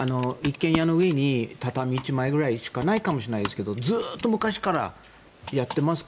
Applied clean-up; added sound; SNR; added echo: none; Computer keyboard; 16 dB; none.